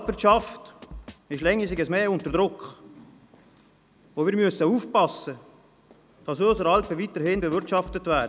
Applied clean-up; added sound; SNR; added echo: none; Drum kit; 20 dB; none.